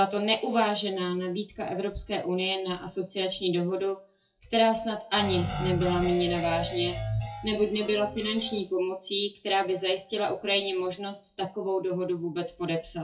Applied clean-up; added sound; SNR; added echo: classical method WPE with log-MMSE.